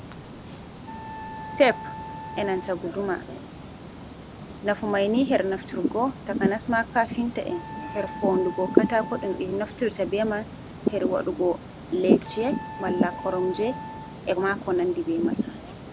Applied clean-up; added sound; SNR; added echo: none; Wind instrument, woodwind instrument + Water; 12 dB; none.